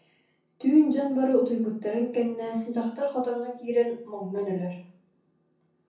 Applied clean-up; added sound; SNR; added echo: none; none; none; reverberation time 0.6 s.